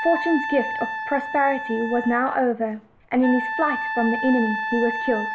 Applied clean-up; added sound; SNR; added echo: none; Wind instrument, woodwind instrument; 6 dB; none.